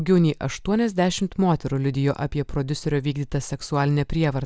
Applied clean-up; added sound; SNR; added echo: none; none; none; none.